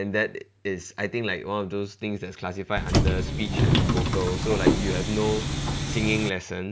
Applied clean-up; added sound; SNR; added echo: none; Subway, metro, underground; -5 dB; none.